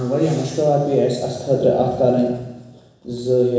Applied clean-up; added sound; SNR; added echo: none; Breathing; 18 dB; reverberation time 1.0 s.